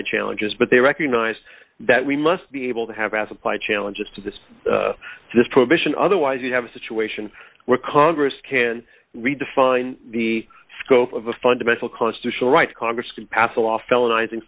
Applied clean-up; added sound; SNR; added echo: none; none; none; none.